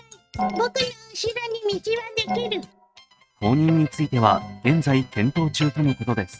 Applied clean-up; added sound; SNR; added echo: neural mask model RNNoise.